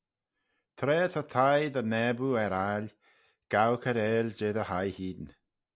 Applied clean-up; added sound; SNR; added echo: none; none; none; none.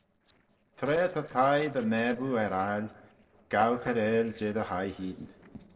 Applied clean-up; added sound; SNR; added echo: neural separator model SepFormer DNS4.